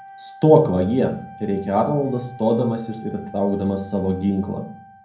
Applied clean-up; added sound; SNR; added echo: none; Wind instrument, woodwind instrument; 20 dB; reverberation time 0.5 s.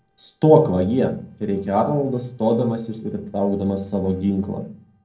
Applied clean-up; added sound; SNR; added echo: neural separator model SepFormer DNS4.